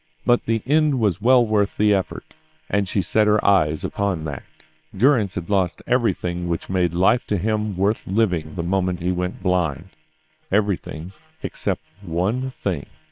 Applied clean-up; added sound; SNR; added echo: neural separator model SepFormer WHAM!.